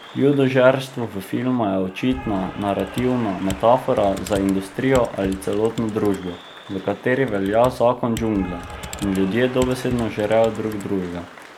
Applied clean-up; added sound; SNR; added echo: none; Applause / Cheering + Computer keyboard; 15 dB; none.